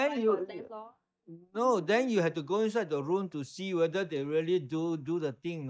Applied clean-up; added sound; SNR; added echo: neural mask model DeepFilterNet 3.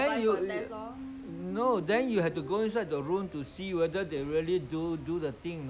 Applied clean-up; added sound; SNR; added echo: none; Squeak; 16 dB; none.